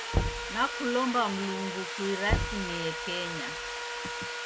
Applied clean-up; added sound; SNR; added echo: none; Sawing + Knock; 0 dB; none.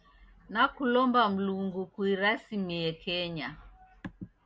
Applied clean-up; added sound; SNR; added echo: none; none; none; none.